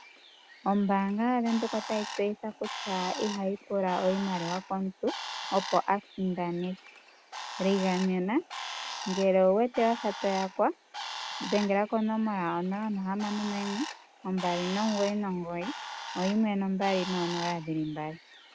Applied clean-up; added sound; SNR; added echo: none; Bird; 11 dB; none.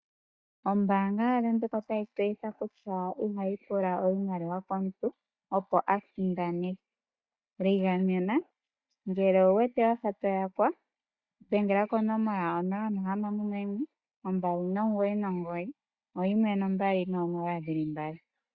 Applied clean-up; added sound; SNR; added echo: neural mask model DeepFilterNet 3.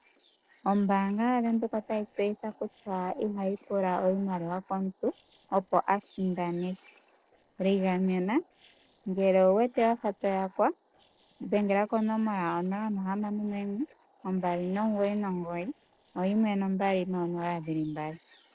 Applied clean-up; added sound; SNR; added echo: neural separator model SepFormer DNS4.